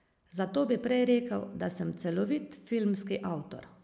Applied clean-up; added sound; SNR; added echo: none; none; none; none.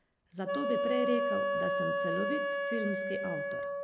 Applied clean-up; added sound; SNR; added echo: none; Wind instrument, woodwind instrument; -4 dB; none.